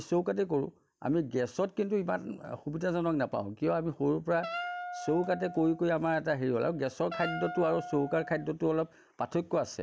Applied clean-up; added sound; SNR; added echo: none; Wind instrument, woodwind instrument; 10 dB; none.